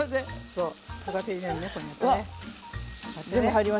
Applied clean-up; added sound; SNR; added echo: none; none; none; none.